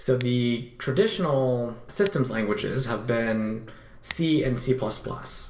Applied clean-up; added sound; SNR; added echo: none; Scissors; 20 dB; reverberation time 0.8 s.